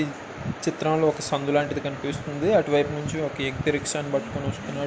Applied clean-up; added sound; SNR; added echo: none; none; none; none.